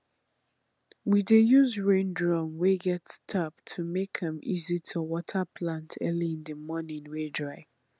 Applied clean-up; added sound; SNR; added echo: none; none; none; none.